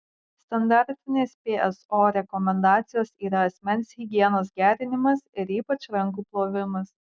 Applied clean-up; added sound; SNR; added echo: none; none; none; none.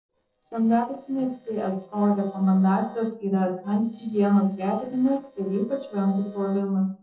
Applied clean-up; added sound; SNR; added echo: neural separator model SepFormer DNS4.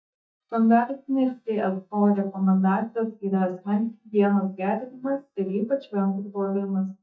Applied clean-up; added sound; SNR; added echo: neural mask model DeepFilterNet 3.